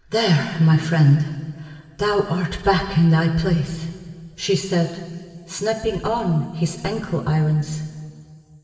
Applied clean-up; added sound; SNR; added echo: none; none; none; reverberation time 2.6 s.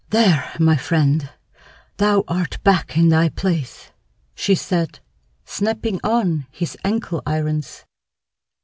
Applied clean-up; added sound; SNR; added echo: none; none; none; none.